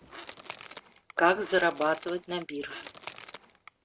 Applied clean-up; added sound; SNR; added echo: none; Crushing / Wood; 16 dB; none.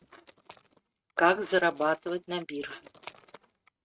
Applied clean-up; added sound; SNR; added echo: neural mask model RNNoise.